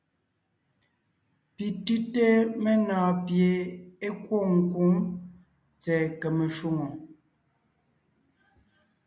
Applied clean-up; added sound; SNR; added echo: none; none; none; none.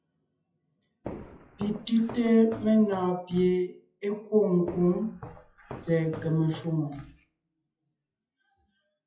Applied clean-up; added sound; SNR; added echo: classical method WPE with log-MMSE.